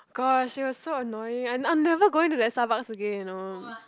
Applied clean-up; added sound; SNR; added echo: none; none; none; none.